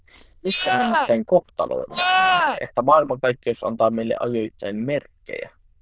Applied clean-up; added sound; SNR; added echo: neural diffusion model UNIVERSE++.